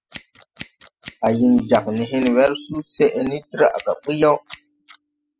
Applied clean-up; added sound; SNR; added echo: classical method spectral subtraction.